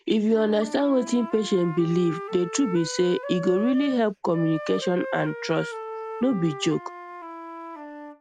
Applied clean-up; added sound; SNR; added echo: none; Wind instrument, woodwind instrument; 11 dB; none.